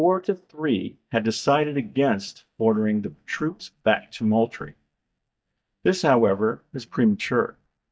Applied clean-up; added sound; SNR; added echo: neural mask model DeepFilterNet 3.